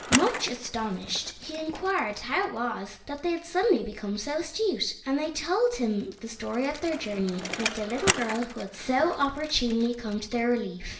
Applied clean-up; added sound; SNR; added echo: none; Bicycle; 9 dB; reverberation time 0.5 s.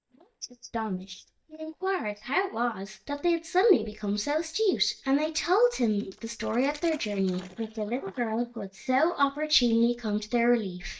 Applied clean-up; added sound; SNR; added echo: neural mask model DeepFilterNet 3.